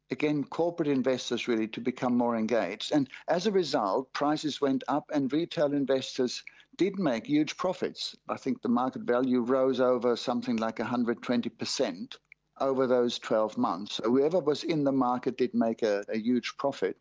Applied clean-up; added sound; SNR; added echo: none; none; none; none.